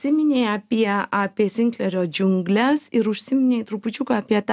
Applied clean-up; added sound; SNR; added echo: none; none; none; none.